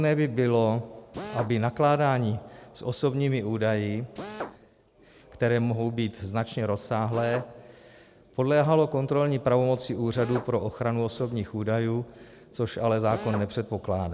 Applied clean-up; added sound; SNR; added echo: none; Drill; 18 dB; none.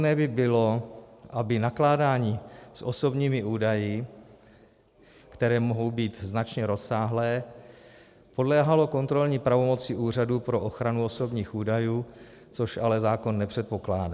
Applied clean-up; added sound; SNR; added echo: none; none; none; none.